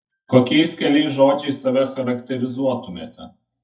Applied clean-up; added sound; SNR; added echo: neural mask model DeepFilterNet 3.